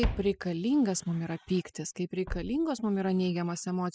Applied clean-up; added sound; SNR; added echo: classical method spectral subtraction.